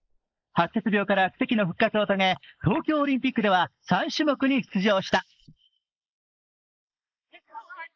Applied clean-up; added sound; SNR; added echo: neural mask model Resemble Enhance denoiser.